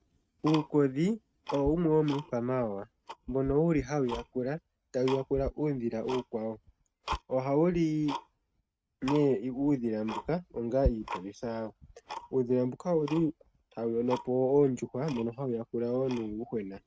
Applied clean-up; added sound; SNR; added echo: neural mask model RNNoise.